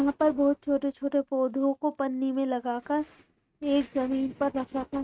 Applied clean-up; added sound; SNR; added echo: neural mask model RNNoise.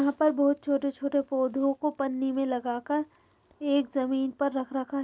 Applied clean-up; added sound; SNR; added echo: none; none; none; none.